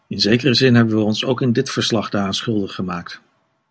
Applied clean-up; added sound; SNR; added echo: none; none; none; none.